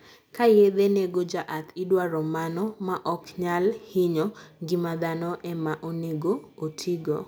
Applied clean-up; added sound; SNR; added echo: none; none; none; none.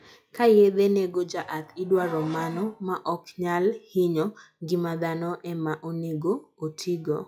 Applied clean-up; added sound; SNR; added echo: classical method log-MMSE.